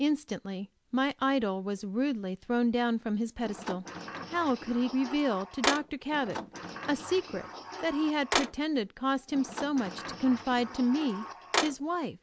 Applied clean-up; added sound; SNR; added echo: none; Sliding door; 6 dB; none.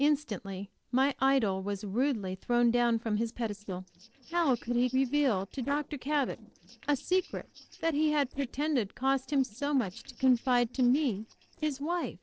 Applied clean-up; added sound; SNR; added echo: neural separator model SepFormer DNS4.